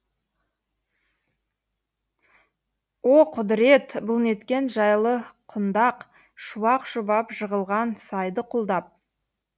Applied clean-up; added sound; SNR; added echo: none; none; none; none.